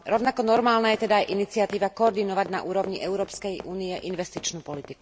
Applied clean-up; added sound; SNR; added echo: none; Run; 18 dB; none.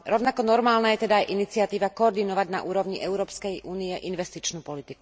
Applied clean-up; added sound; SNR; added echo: none; none; none; none.